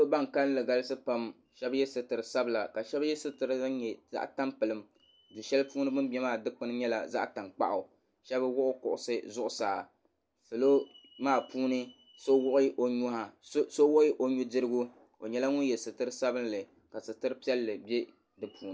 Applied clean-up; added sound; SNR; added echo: none; none; none; none.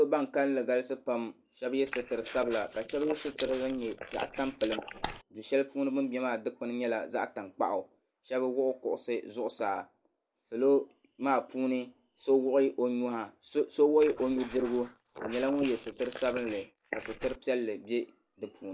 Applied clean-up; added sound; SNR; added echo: neural mask model Resemble Enhance denoiser.